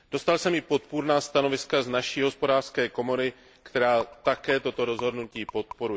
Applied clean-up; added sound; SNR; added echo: none; Rattle; 18 dB; none.